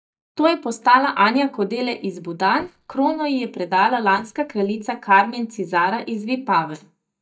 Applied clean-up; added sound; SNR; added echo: neural mask model DeepFilterNet 3.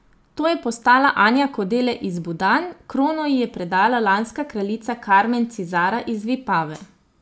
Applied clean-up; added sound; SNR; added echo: none; none; none; none.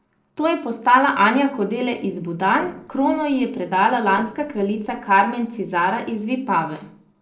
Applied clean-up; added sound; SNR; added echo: neural separator model SepFormer DNS4.